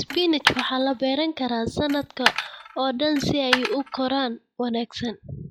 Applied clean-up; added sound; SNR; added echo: classical method log-MMSE.